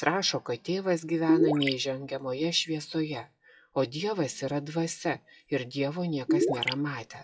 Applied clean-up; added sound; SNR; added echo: classical method WPE with log-MMSE.